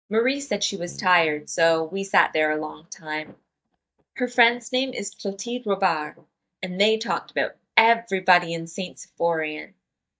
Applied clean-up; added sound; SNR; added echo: neural mask model DeepFilterNet 3.